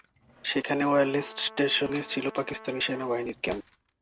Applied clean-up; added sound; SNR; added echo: none; Cutlery, silverware / Drawer open or close + Brass instrument; 19 dB; none.